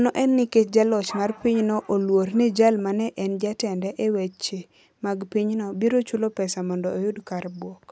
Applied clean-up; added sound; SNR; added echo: none; none; none; none.